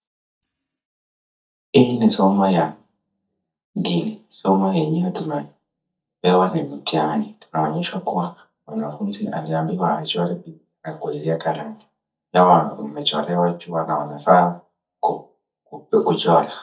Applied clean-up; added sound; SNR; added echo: neural mask model DeepFilterNet 3.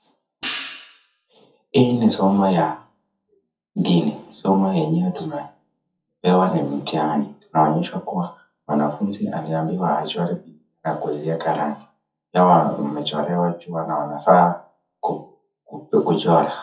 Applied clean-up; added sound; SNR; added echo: classical method WPE with log-MMSE.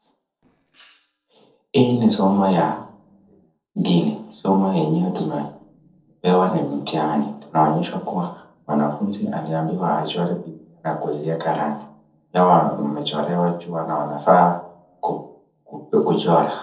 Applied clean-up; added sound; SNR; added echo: neural separator model SepFormer DNS4.